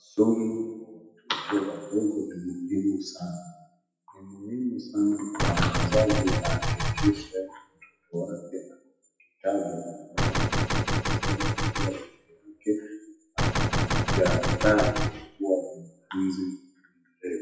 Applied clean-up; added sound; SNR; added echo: classical method WPE with log-MMSE.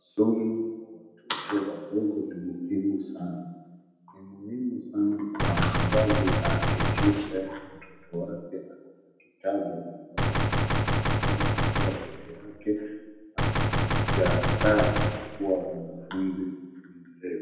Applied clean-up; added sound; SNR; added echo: none; Gunshot, gunfire; -4 dB; reverberation time 1.0 s.